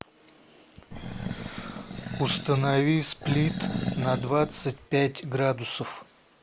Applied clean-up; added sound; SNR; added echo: none; Animal; 6 dB; none.